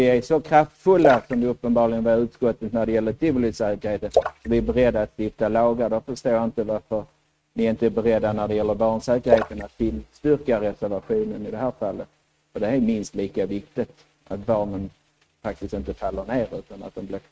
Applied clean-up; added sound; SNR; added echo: neural mask model RNNoise.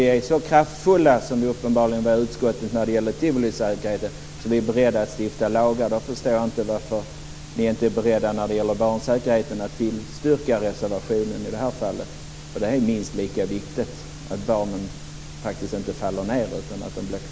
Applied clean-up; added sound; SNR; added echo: none; none; none; none.